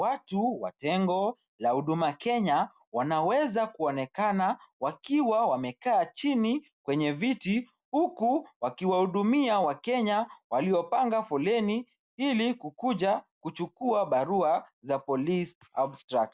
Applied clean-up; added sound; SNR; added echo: none; none; none; none.